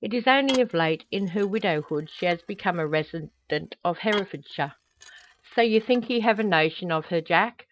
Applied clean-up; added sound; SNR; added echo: neural mask model RNNoise.